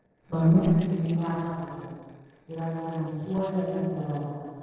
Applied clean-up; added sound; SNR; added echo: neural separator model SepFormer DNS4.